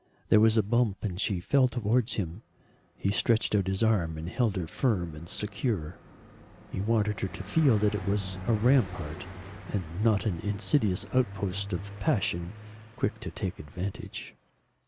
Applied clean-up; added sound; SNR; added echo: none; Car passing by; 16 dB; none.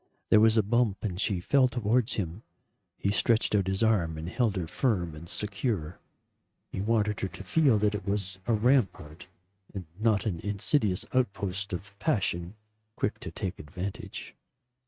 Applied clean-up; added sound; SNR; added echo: neural mask model RNNoise.